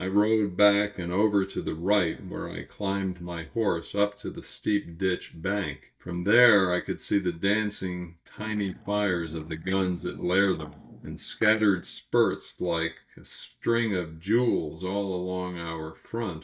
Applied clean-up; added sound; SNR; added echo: neural mask model DeepFilterNet 3.